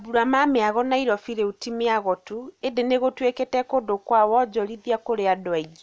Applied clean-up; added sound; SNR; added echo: none; none; none; none.